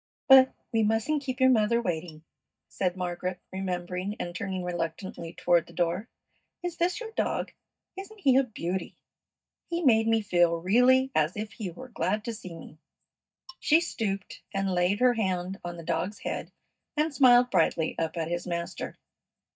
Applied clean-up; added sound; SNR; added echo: neural mask model DeepFilterNet 3.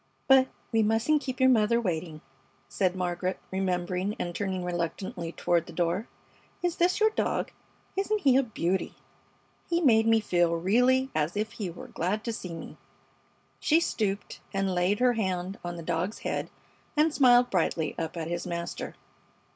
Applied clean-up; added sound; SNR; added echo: none; none; none; none.